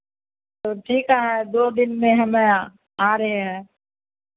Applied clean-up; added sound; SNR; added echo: none; none; none; none.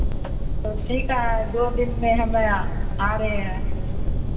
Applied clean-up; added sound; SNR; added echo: none; Fire; -3 dB; reverberation time 2.6 s.